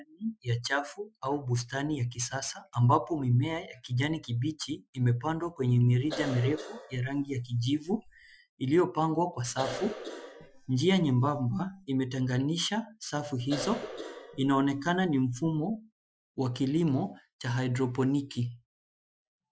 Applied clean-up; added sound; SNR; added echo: classical method Wiener filter.